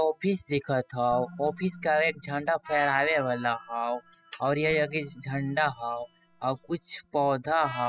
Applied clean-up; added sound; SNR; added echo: classical method spectral subtraction.